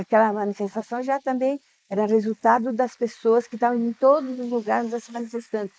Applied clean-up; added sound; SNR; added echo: neural mask model Resemble Enhance denoiser.